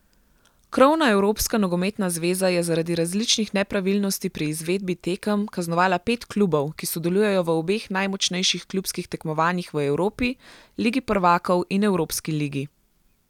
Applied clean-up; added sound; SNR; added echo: none; none; none; none.